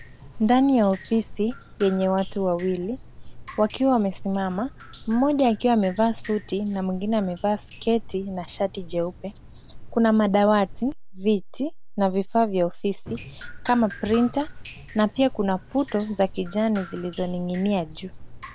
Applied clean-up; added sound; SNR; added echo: none; Drip; 14 dB; none.